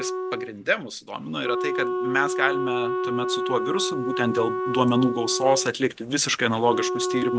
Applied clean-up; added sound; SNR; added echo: none; Wind instrument, woodwind instrument; 3 dB; none.